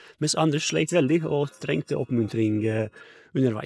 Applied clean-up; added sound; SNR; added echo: neural mask model DeepFilterNet 3.